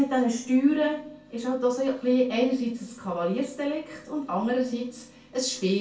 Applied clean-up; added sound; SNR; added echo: none; none; none; reverberation time 0.3 s.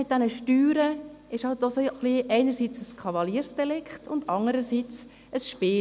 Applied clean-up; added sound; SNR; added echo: none; none; none; none.